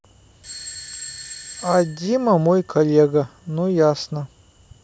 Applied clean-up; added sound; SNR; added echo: none; Bell / Doorbell; 17 dB; none.